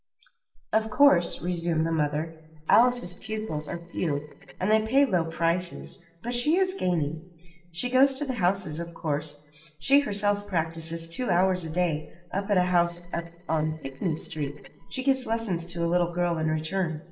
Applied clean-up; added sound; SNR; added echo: neural separator model SepFormer DNS4.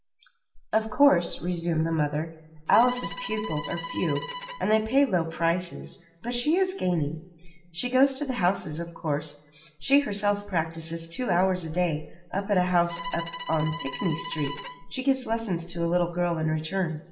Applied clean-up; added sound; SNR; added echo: none; Bowed string instrument; 11 dB; reverberation time 0.6 s.